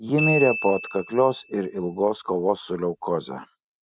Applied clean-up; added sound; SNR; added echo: neural mask model RNNoise.